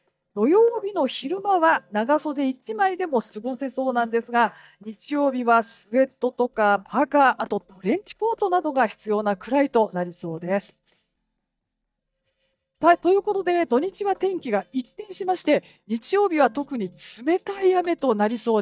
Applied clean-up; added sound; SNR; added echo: neural mask model DeepFilterNet 3.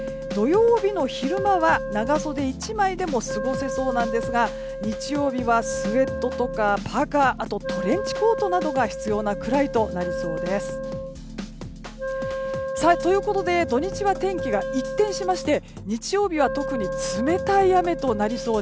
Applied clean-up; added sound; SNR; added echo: none; Wind instrument, woodwind instrument; 7 dB; none.